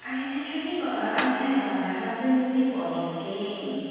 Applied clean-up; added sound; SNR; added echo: none; Snare drum; 12 dB; reverberation time 2.1 s.